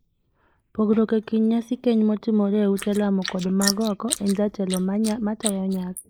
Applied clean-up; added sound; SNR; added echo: neural mask model Resemble Enhance denoiser.